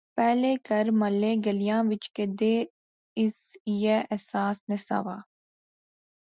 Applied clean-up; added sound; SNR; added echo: none; none; none; none.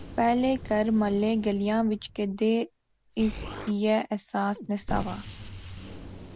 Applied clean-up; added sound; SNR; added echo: none; Explosion; 13 dB; none.